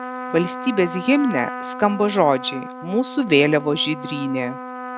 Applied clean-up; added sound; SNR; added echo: none; Trumpet; 11 dB; none.